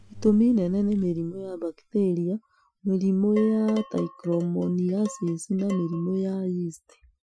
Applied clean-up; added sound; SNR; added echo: classical method Wiener filter.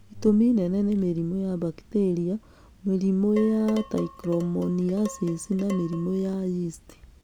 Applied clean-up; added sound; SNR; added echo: none; Dishes, pots, and pans; 17 dB; none.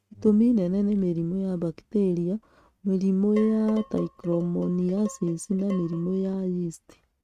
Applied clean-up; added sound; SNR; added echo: neural mask model RNNoise.